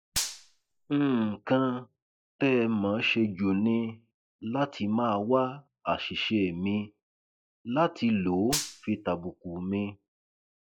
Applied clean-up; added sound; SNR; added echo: classical method log-MMSE.